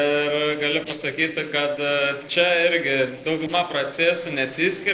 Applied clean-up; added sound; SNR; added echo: neural separator model SepFormer DNS4.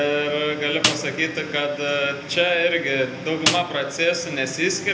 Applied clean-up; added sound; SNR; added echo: none; Snare drum; 6 dB; reverberation time 0.6 s.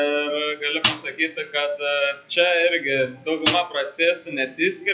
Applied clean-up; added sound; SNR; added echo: classical method WPE with log-MMSE.